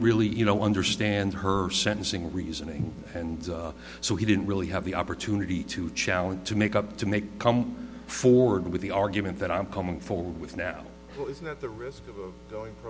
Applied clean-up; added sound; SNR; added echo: none; none; none; none.